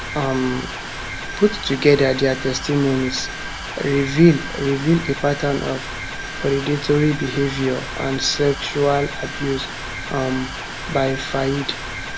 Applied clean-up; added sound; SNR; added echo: none; Mechanisms; 8 dB; none.